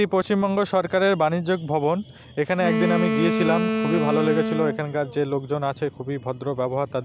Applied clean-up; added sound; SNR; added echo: none; Wind instrument, woodwind instrument; 2 dB; none.